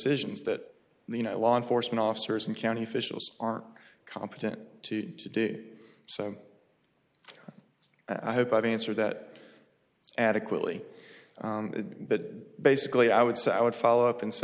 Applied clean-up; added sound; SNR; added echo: none; none; none; none.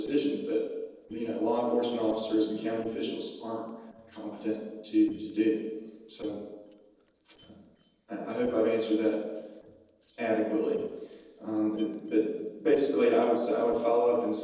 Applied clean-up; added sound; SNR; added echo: neural separator model SepFormer DNS4.